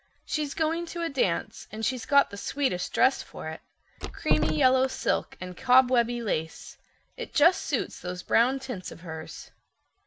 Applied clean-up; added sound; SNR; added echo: none; Door; 1 dB; none.